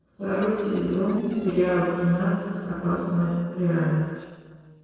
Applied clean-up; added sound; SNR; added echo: neural separator model SepFormer DNS4.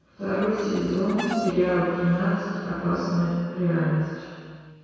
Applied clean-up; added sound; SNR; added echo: none; Chicken, rooster; 11 dB; reverberation time 2.0 s.